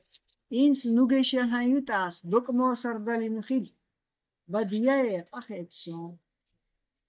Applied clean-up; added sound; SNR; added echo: neural mask model DeepFilterNet 3.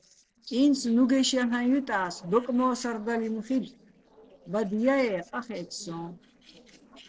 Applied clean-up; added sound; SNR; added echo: neural separator model SepFormer DNS4.